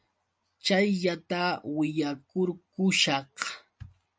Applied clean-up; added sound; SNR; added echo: none; none; none; none.